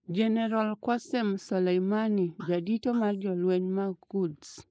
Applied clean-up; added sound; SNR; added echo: neural mask model Resemble Enhance denoiser.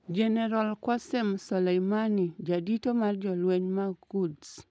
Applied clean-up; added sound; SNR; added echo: none; none; none; none.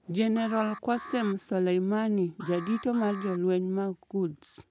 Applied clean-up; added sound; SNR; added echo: none; Alarm; 17 dB; none.